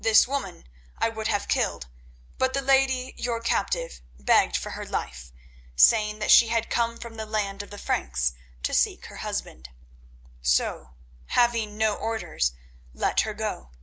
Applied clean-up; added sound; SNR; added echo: none; none; none; none.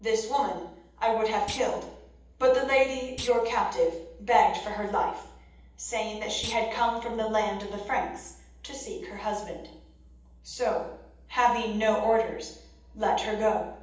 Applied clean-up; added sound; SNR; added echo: none; Thump, thud; 17 dB; reverberation time 0.8 s.